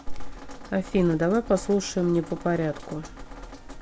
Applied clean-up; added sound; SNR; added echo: none; Drip; 19 dB; none.